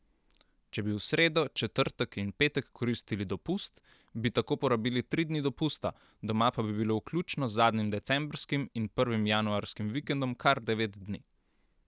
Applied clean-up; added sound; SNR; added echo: none; none; none; none.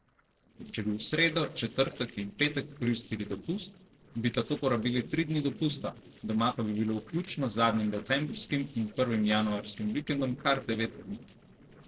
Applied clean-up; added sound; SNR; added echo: neural separator model SepFormer DNS4.